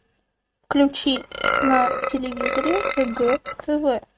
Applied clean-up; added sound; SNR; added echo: neural mask model RNNoise.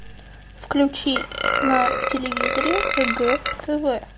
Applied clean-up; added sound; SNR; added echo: none; Burping, eructation; 0 dB; none.